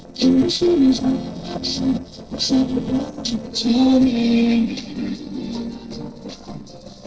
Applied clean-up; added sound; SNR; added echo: neural separator model SepFormer DNS4.